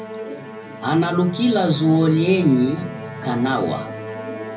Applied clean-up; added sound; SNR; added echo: none; Musical instrument; 12 dB; reverberation time 0.4 s.